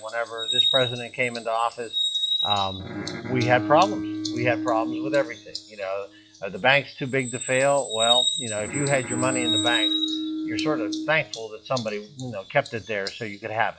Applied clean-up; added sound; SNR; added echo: classical method log-MMSE.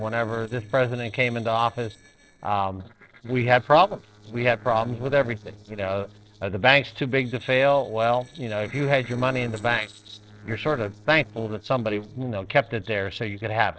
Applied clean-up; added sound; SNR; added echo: neural separator model SepFormer DNS4.